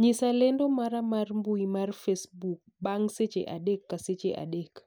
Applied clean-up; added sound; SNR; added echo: none; none; none; none.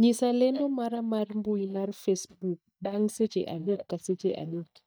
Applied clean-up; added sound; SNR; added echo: neural mask model DeepFilterNet 3.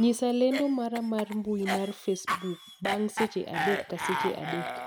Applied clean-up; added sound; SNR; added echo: none; Cough; 6 dB; none.